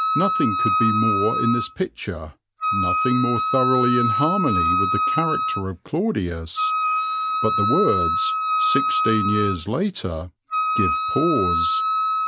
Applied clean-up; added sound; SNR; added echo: none; Wind instrument, woodwind instrument; -2 dB; none.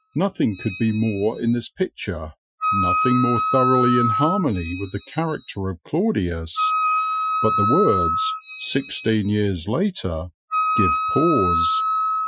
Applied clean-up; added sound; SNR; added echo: classical method Wiener filter.